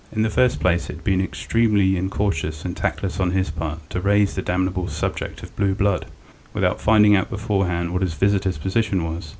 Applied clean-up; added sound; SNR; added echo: none; none; none; none.